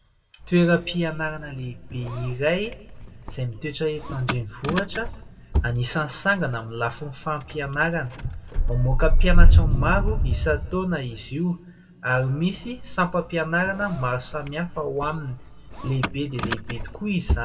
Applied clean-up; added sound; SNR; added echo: none; Engine starting / Motor vehicle (road); -2 dB; reverberation time 1.6 s.